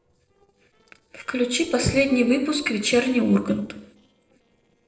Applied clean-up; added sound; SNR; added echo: neural separator model SepFormer DNS4.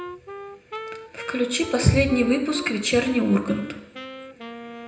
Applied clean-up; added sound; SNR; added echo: none; Wind instrument, woodwind instrument; 14 dB; reverberation time 0.8 s.